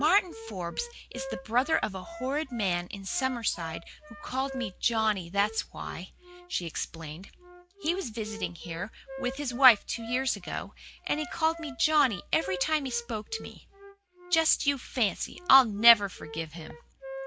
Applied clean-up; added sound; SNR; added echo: none; Wind instrument, woodwind instrument; 15 dB; none.